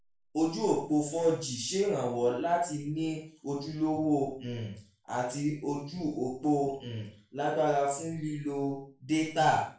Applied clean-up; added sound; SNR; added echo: none; none; none; reverberation time 0.4 s.